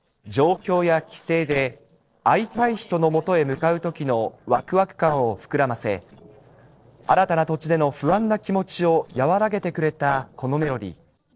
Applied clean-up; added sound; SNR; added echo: neural separator model SepFormer DNS4.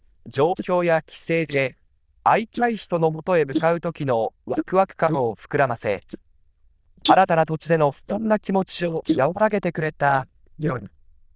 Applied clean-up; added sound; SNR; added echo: neural diffusion model UNIVERSE++.